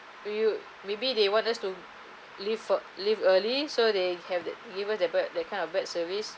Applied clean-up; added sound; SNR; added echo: none; none; none; none.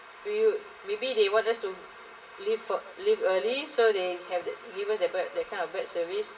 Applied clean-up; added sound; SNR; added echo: none; none; none; reverberation time 0.8 s.